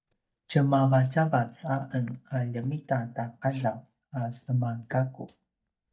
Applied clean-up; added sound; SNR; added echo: neural mask model DeepFilterNet 3.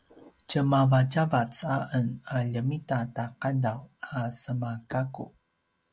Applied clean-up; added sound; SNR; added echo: none; none; none; none.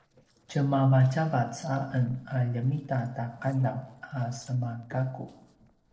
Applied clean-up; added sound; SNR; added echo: neural separator model SepFormer DNS4.